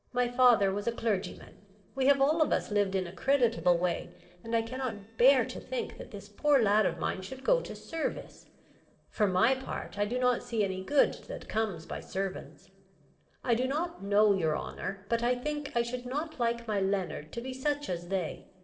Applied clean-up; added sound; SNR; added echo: neural separator model SepFormer DNS4.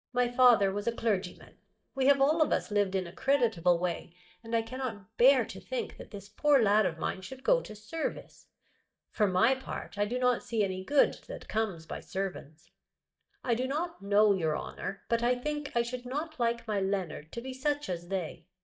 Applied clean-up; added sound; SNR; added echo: neural mask model DeepFilterNet 3.